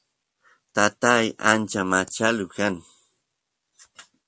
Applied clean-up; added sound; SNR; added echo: none; none; none; none.